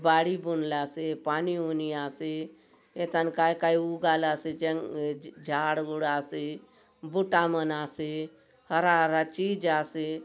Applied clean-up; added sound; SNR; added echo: none; none; none; none.